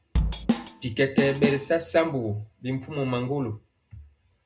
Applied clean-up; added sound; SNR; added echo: none; Drum / Drum kit; 0 dB; reverberation time 0.2 s.